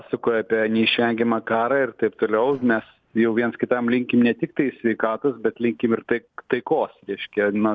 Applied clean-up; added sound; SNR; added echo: neural separator model SepFormer DNS4.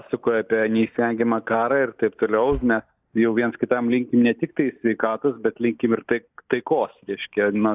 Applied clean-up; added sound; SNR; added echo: neural mask model DeepFilterNet 3.